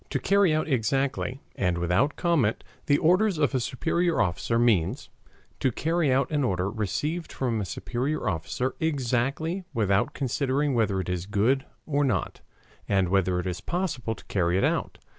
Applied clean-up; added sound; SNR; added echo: none; none; none; none.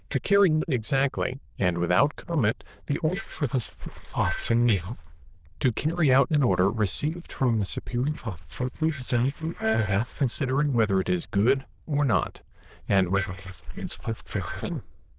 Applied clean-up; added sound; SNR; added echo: neural diffusion model UNIVERSE++.